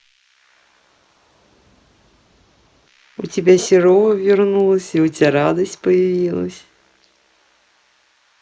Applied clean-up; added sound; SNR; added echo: neural mask model Resemble Enhance denoiser.